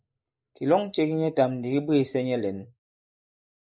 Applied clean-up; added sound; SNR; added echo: neural mask model Resemble Enhance denoiser.